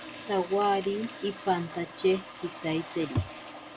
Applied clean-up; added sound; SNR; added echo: none; Toilet flush; 13 dB; none.